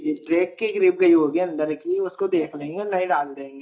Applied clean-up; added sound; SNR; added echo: neural mask model DeepFilterNet 3.